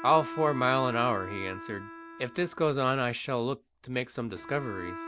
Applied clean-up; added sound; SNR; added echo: none; Bowed string instrument; 13 dB; none.